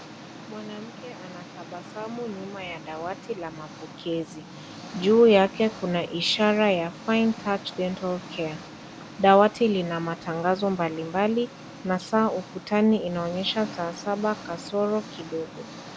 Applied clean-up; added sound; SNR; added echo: none; Engine; 16 dB; none.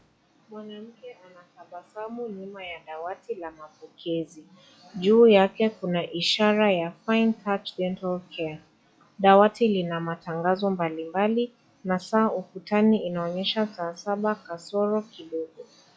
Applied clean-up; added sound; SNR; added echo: classical method log-MMSE.